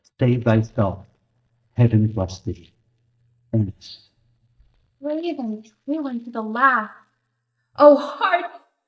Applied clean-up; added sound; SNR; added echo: neural mask model DeepFilterNet 3.